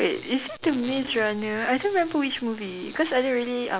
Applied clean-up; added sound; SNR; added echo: none; none; none; none.